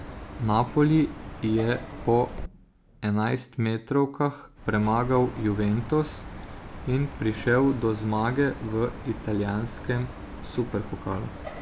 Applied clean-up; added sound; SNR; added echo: none; Chirp, tweet; 12 dB; none.